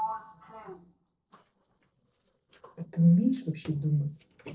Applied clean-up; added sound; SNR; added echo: neural separator model SepFormer DNS4.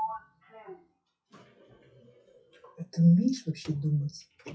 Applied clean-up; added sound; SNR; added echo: classical method WPE with log-MMSE.